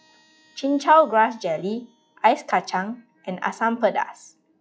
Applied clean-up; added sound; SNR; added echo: classical method log-MMSE.